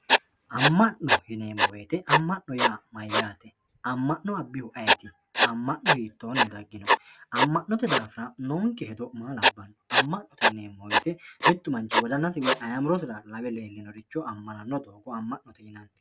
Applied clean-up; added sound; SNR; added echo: none; Writing; -4 dB; none.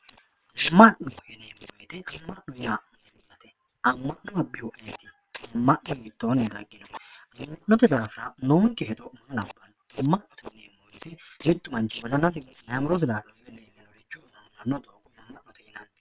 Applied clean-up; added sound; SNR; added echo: neural separator model SepFormer WHAM!.